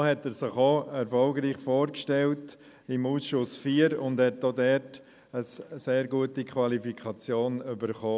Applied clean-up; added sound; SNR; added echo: none; none; none; none.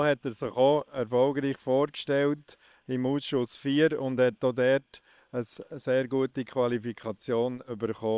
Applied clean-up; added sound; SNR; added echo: neural separator model SepFormer WHAM!.